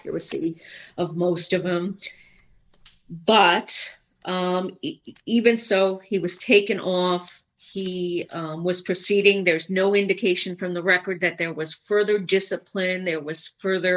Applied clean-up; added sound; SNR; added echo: neural mask model DeepFilterNet 3.